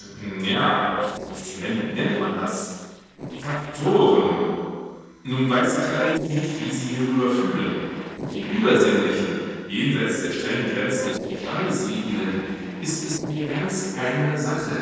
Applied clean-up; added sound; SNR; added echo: neural separator model SepFormer DNS4.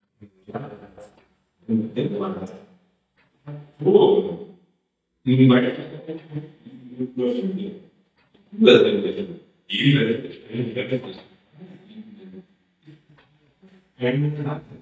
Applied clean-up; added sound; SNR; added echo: neural mask model DeepFilterNet 3.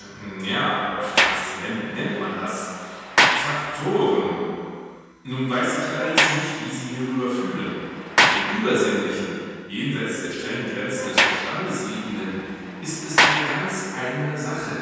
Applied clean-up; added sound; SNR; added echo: none; Sliding door; 0 dB; reverberation time 2.1 s.